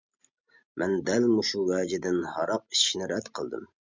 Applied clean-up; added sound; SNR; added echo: none; none; none; none.